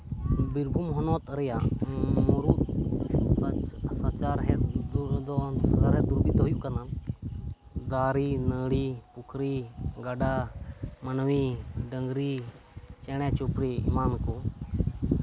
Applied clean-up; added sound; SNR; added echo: none; none; none; none.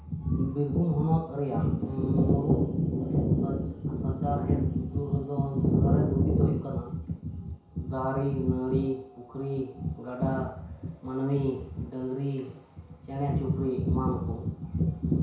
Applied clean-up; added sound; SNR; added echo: none; none; none; reverberation time 0.6 s.